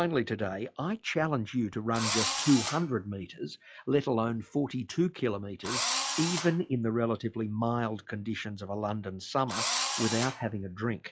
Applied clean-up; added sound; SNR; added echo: classical method log-MMSE.